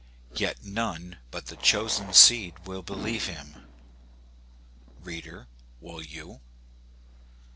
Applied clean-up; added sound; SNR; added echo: none; Fireworks; 18 dB; none.